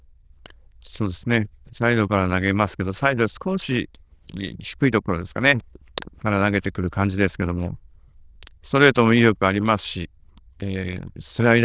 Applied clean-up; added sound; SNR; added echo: neural diffusion model UNIVERSE++.